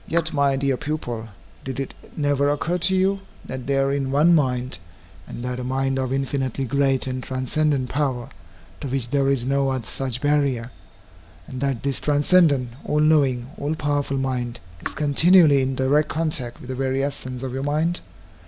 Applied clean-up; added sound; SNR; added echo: none; Raindrop / Drip; 16 dB; none.